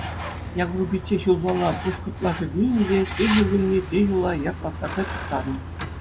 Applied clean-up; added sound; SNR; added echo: none; Truck; 8 dB; none.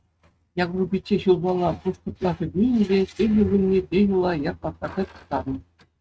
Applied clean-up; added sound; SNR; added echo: neural mask model RNNoise.